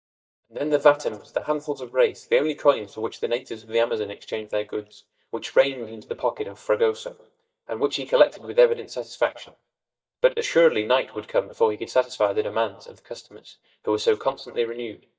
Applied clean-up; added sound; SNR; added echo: neural mask model DeepFilterNet 3.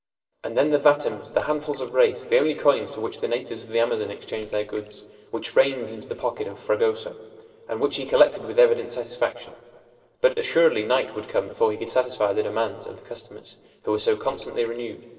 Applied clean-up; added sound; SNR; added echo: neural separator model SepFormer DNS4.